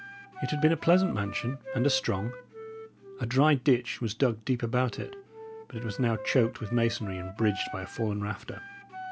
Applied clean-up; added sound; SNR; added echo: none; Wind instrument, woodwind instrument; 14 dB; none.